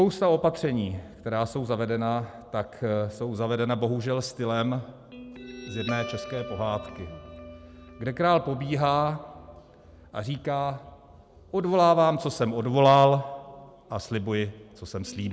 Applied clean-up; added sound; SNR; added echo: none; Guitar; 19 dB; none.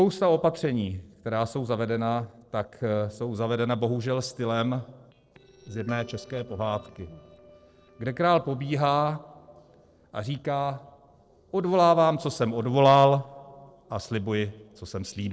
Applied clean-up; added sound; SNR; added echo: neural separator model SepFormer DNS4.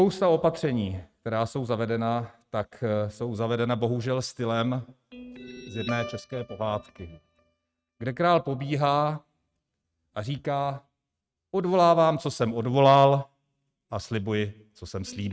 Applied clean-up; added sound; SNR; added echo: neural mask model RNNoise.